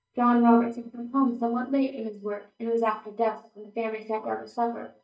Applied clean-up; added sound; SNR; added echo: neural mask model DeepFilterNet 3.